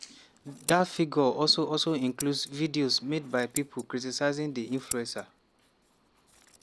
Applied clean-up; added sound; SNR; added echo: none; Scissors; 12 dB; none.